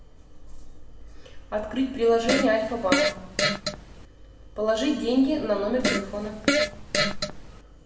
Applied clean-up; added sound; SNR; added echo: none; Fart; -1 dB; reverberation time 1.0 s.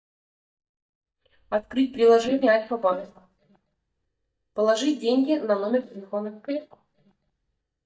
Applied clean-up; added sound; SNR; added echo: neural mask model DeepFilterNet 3.